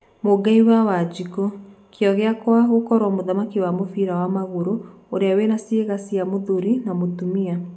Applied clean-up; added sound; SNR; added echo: none; none; none; none.